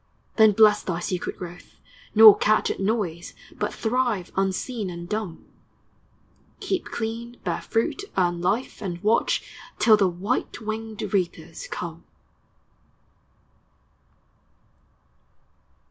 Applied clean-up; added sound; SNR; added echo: none; none; none; none.